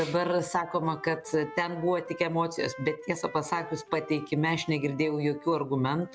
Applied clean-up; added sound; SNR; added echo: none; Wind instrument, woodwind instrument; 17 dB; none.